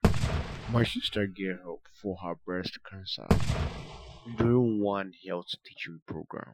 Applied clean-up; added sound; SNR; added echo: classical method Wiener filter.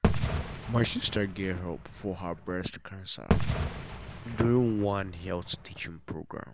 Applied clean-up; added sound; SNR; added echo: none; Fireworks; 2 dB; none.